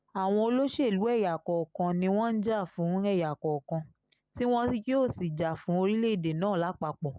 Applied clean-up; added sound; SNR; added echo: none; none; none; none.